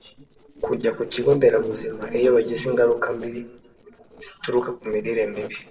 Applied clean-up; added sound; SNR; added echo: neural separator model SepFormer DNS4.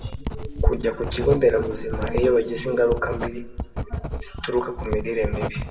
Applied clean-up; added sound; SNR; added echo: none; Writing; 4 dB; reverberation time 1.2 s.